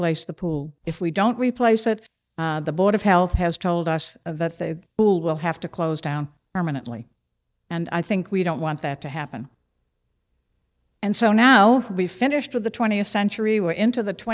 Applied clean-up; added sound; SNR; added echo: neural mask model DeepFilterNet 3.